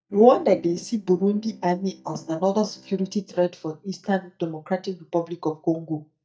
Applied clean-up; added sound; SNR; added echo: neural mask model DeepFilterNet 3.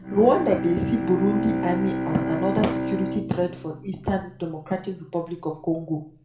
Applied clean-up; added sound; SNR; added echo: none; Bowed string instrument; 5 dB; reverberation time 0.4 s.